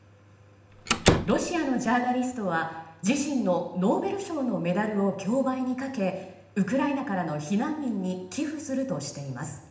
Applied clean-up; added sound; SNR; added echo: none; Slam; -1 dB; reverberation time 0.8 s.